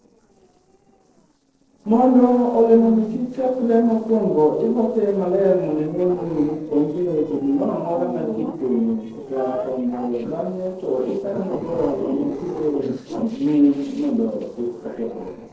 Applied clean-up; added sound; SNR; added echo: neural separator model SepFormer DNS4.